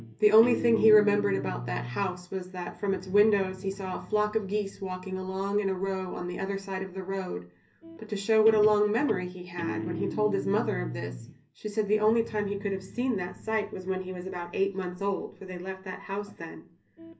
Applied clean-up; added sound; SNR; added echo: none; Guitar; 13 dB; reverberation time 0.3 s.